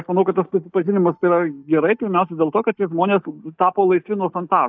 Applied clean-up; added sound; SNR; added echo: neural mask model DeepFilterNet 3.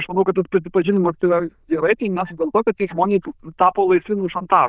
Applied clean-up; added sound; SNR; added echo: neural diffusion model UNIVERSE++.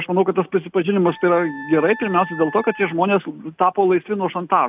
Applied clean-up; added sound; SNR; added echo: none; Wind instrument, woodwind instrument; 16 dB; none.